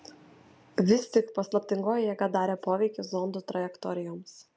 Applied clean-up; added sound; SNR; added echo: none; none; none; none.